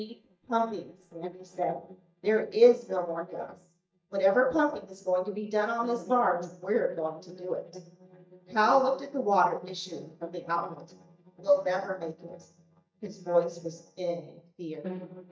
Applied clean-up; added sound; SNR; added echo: neural mask model DeepFilterNet 3.